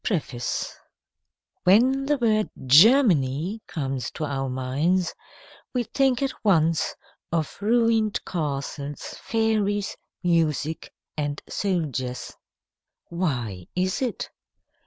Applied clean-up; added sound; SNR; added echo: none; none; none; none.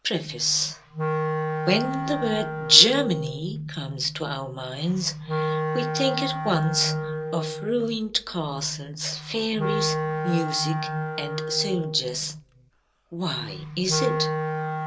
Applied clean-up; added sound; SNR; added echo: none; Wind instrument, woodwind instrument; 4 dB; reverberation time 0.2 s.